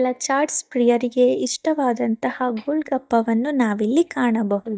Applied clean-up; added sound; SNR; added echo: neural mask model DeepFilterNet 3.